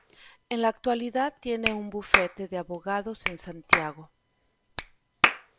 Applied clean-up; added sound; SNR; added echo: none; Clapping; -1 dB; none.